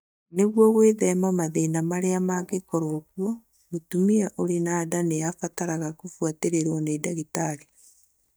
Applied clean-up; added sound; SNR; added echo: neural mask model DeepFilterNet 3.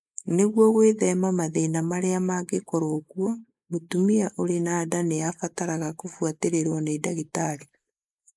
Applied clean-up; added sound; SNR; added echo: neural mask model Resemble Enhance denoiser.